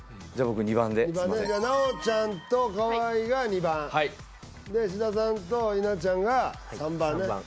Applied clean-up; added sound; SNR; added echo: none; none; none; none.